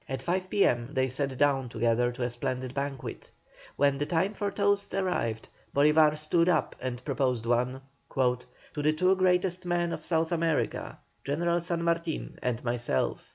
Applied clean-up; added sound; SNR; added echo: none; none; none; none.